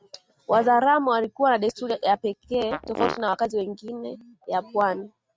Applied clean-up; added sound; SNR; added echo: neural mask model RNNoise.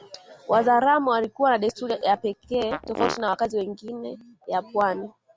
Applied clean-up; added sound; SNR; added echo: none; Fart; 9 dB; none.